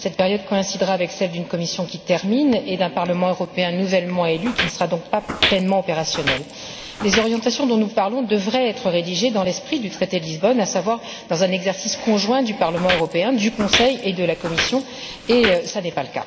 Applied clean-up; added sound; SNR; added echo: none; Walk, footsteps; 6 dB; none.